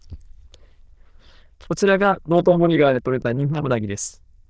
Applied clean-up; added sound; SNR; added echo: neural diffusion model UNIVERSE++.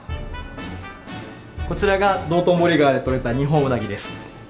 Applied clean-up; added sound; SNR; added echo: none; none; none; none.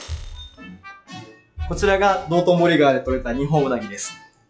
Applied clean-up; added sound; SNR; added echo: classical method log-MMSE.